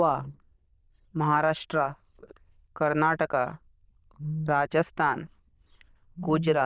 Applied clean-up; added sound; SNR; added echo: neural diffusion model UNIVERSE++.